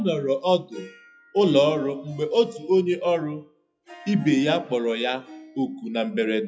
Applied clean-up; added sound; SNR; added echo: classical method WPE with log-MMSE.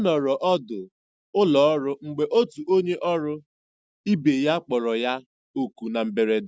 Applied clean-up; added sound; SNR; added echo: none; none; none; none.